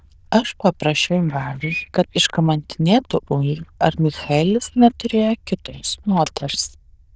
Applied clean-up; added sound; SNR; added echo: neural diffusion model UNIVERSE++.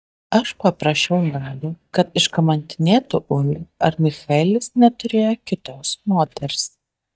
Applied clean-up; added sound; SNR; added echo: neural mask model DeepFilterNet 3.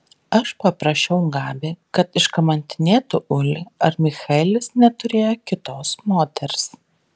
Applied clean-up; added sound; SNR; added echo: none; none; none; none.